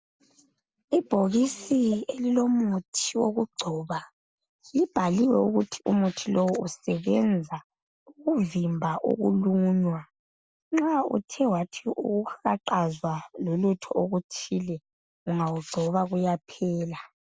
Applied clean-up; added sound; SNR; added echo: none; none; none; none.